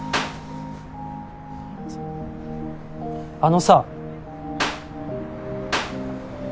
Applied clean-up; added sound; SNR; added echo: none; Clapping; 3 dB; none.